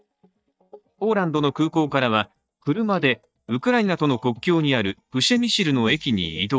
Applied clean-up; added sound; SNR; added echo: neural mask model DeepFilterNet 3.